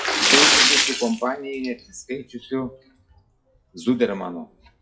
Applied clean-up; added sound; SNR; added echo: classical method WPE with log-MMSE.